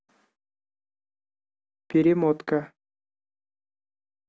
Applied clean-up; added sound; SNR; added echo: none; none; none; none.